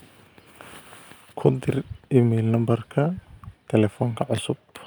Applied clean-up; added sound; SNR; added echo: none; none; none; none.